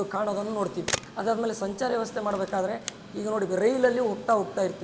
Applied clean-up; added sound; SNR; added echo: none; Train + Camera; 12 dB; none.